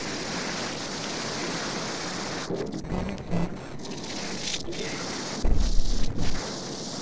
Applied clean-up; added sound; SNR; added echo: neural separator model SepFormer DNS4.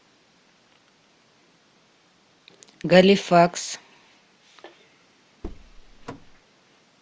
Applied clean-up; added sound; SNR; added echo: none; Car; 14 dB; none.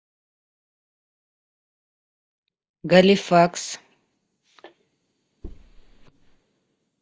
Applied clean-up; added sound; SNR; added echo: neural mask model DeepFilterNet 3.